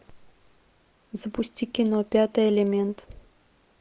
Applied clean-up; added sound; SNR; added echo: none; none; none; none.